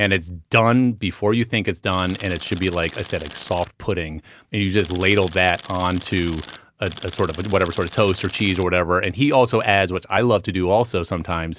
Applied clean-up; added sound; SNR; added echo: none; Tools; 16 dB; none.